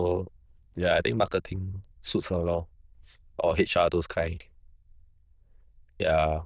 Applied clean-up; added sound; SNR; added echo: neural diffusion model UNIVERSE++.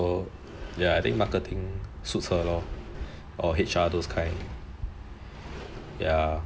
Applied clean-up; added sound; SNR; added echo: none; Sliding door; 13 dB; none.